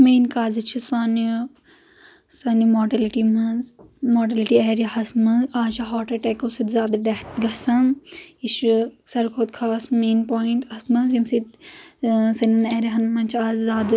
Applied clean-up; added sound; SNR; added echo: none; none; none; none.